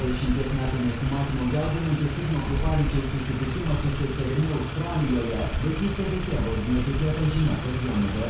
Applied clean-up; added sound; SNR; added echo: none; Motor vehicle (road); 3 dB; reverberation time 0.6 s.